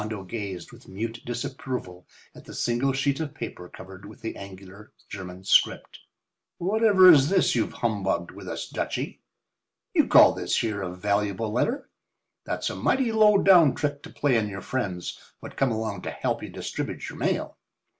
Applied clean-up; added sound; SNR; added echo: none; none; none; none.